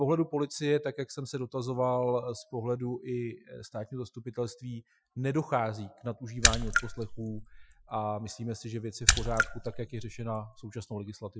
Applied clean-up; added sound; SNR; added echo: classical method Wiener filter.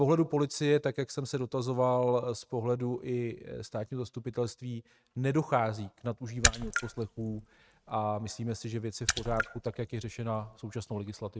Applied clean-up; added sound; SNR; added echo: neural mask model RNNoise.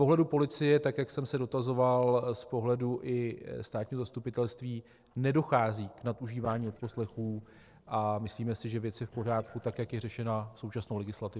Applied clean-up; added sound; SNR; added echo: neural separator model SepFormer DNS4.